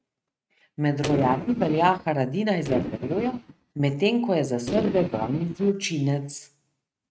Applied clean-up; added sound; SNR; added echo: neural mask model RNNoise.